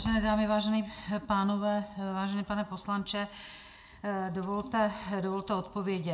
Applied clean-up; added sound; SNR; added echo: none; none; none; reverberation time 0.3 s.